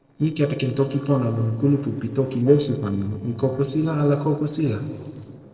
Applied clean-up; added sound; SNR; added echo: neural separator model SepFormer DNS4.